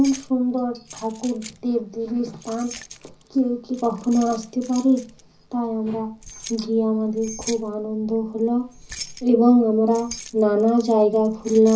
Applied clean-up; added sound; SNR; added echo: none; Keys jangling; 19 dB; reverberation time 0.5 s.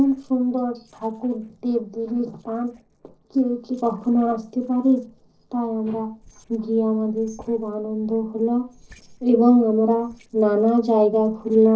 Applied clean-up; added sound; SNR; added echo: neural separator model SepFormer DNS4.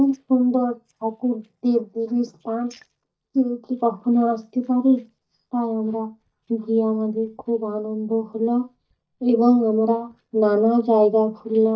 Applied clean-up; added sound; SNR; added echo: neural mask model DeepFilterNet 3.